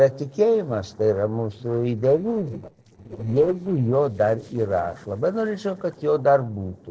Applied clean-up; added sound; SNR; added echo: neural separator model SepFormer DNS4.